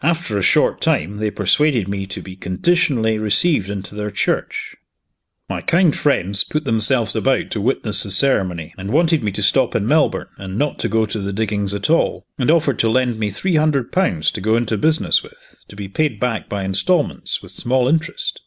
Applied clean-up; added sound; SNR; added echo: none; none; none; none.